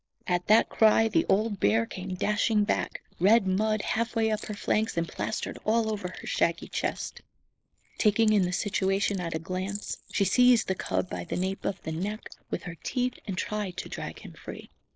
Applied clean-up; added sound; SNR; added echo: neural mask model Resemble Enhance denoiser.